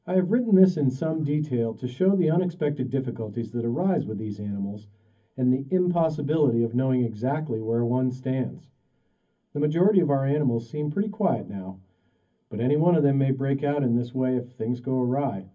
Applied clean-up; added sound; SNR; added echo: none; none; none; reverberation time 0.3 s.